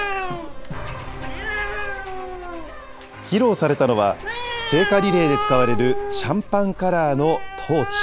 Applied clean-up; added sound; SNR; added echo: none; Animal; 5 dB; none.